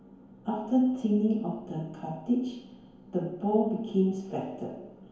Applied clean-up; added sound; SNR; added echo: none; none; none; reverberation time 1.0 s.